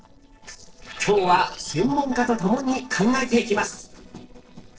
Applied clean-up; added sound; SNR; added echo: neural separator model SepFormer DNS4.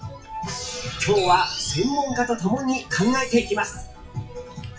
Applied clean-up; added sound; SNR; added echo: classical method WPE with log-MMSE.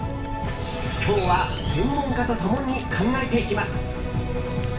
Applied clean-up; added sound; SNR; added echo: none; Fire; 5 dB; reverberation time 0.6 s.